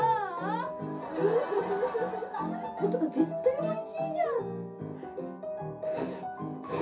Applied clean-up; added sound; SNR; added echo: none; Brass instrument; 20 dB; reverberation time 0.3 s.